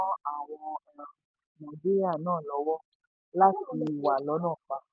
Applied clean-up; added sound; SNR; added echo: none; none; none; none.